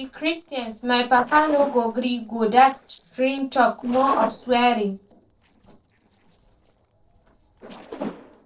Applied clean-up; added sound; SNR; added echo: neural separator model SepFormer DNS4.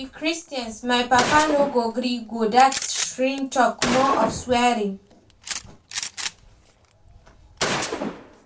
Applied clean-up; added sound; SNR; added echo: none; Gunshot, gunfire; 8 dB; reverberation time 0.2 s.